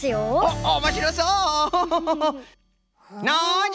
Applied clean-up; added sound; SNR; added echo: none; none; none; none.